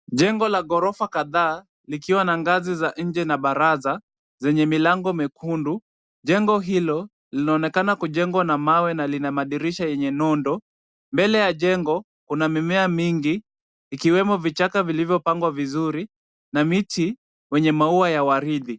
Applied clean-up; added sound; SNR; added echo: none; none; none; none.